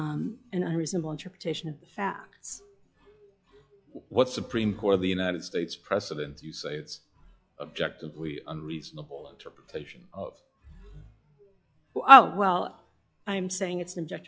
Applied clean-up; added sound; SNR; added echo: classical method log-MMSE.